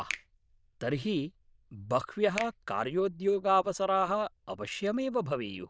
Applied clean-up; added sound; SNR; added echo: neural diffusion model UNIVERSE++.